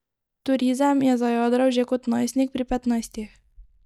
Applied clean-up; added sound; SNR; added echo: neural mask model DeepFilterNet 3.